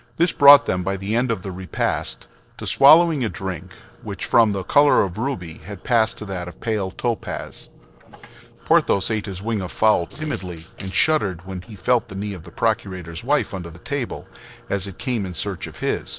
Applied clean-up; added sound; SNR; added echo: neural separator model SepFormer DNS4.